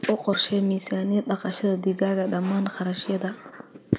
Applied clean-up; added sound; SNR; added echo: none; none; none; none.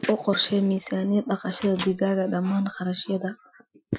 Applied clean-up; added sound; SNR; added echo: classical method Wiener filter.